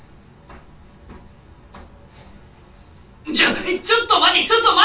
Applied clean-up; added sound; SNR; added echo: none; none; none; reverberation time 0.3 s.